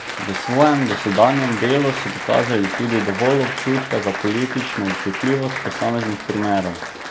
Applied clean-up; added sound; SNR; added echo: none; Applause; 7 dB; none.